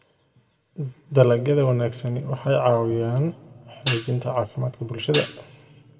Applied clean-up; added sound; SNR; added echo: none; Hi-hat; 5 dB; reverberation time 1.3 s.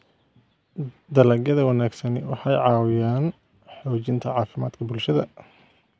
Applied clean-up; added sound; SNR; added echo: none; none; none; none.